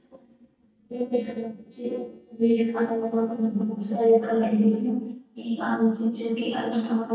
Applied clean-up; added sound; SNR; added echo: neural mask model DeepFilterNet 3.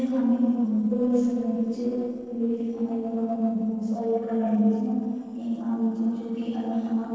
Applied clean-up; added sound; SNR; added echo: neural separator model SepFormer DNS4.